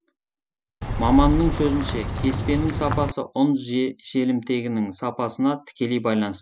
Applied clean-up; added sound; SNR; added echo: none; Bird vocalization, bird call, bird song; 1 dB; none.